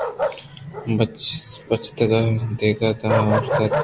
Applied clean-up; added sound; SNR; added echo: none; Bark; 5 dB; none.